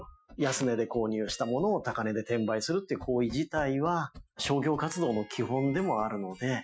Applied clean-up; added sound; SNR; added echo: classical method Wiener filter.